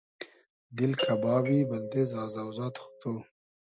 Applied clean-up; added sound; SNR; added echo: none; Doorbell; 5 dB; none.